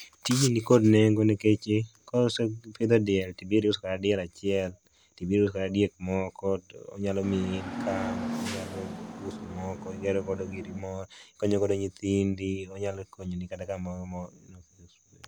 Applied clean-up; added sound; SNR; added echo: none; Hiss / Bus / Engine; 8 dB; none.